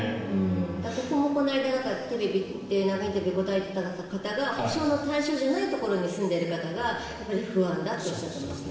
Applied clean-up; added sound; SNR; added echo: none; Gong; 20 dB; reverberation time 1.2 s.